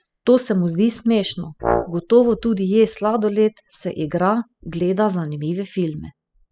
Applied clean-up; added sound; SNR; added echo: classical method spectral subtraction.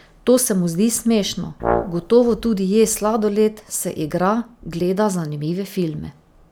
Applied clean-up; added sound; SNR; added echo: none; Brass instrument; 7 dB; none.